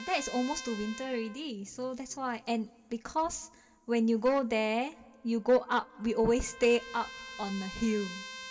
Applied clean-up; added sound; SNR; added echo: none; Trumpet; 17 dB; reverberation time 1.9 s.